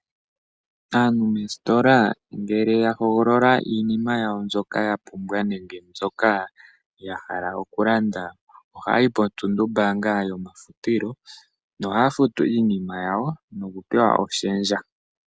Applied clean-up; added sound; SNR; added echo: none; none; none; none.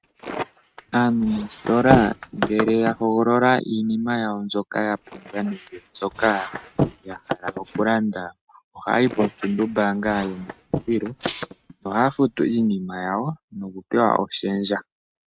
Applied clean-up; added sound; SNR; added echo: neural mask model RNNoise.